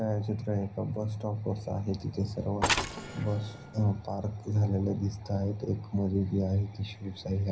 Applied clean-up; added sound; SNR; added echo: none; Mechanisms; 4 dB; reverberation time 0.5 s.